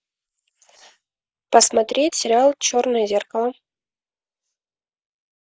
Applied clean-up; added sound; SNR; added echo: neural mask model Resemble Enhance denoiser.